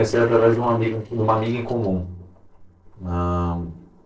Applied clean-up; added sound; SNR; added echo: neural separator model SepFormer DNS4.